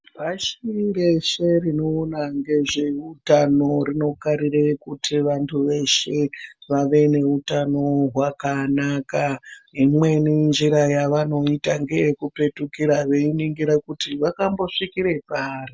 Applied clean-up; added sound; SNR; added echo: none; none; none; none.